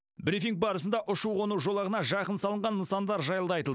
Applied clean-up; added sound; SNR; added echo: none; none; none; none.